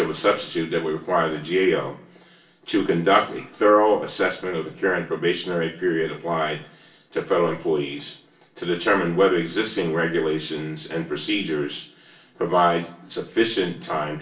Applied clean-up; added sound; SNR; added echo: none; none; none; reverberation time 0.3 s.